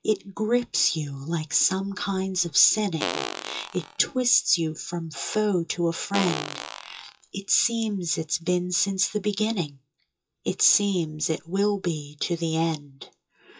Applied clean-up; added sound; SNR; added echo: classical method WPE with log-MMSE.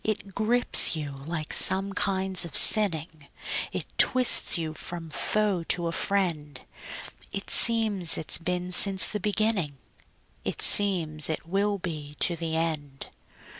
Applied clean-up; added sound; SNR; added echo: none; none; none; none.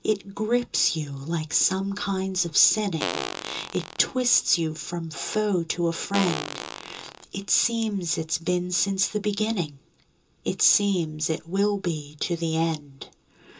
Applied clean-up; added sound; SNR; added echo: none; Fart; 7 dB; reverberation time 0.2 s.